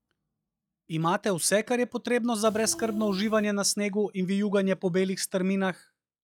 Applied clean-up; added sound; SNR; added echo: classical method log-MMSE.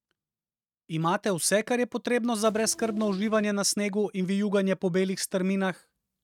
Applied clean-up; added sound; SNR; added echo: neural mask model RNNoise.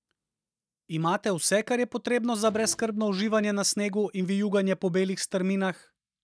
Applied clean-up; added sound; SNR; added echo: neural mask model DeepFilterNet 3.